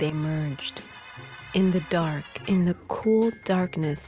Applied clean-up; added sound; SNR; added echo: none; none; none; none.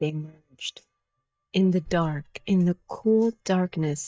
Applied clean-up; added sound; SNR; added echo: neural mask model DeepFilterNet 3.